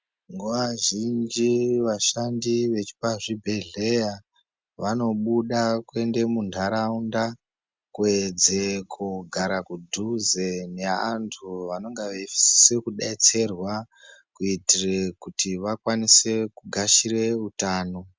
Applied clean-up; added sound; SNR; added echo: none; none; none; none.